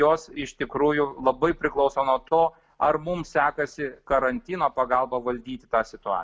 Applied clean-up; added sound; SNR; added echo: none; none; none; none.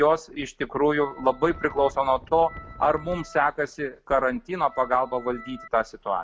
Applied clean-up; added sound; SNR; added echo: none; Organ + Wind; 18 dB; none.